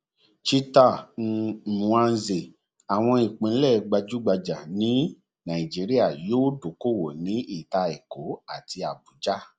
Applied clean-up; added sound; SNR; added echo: none; none; none; none.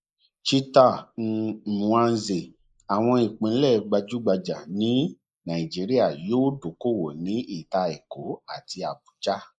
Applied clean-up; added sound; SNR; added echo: neural mask model Resemble Enhance denoiser.